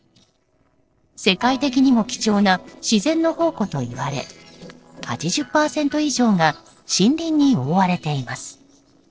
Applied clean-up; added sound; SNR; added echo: neural separator model SepFormer DNS4.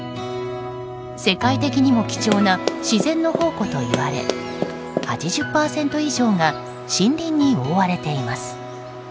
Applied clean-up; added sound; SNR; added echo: none; Run; 7 dB; none.